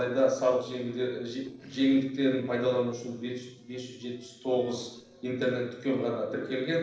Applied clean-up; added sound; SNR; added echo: neural separator model SepFormer DNS4.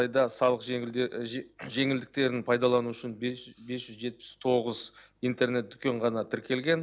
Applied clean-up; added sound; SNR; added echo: none; none; none; none.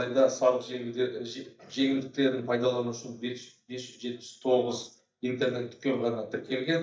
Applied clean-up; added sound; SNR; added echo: neural mask model DeepFilterNet 3.